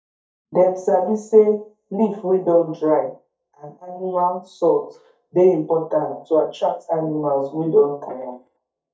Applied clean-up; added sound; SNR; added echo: neural mask model DeepFilterNet 3.